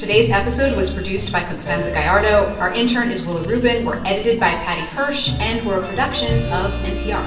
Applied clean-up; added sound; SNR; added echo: none; Rattle (instrument); 10 dB; reverberation time 0.7 s.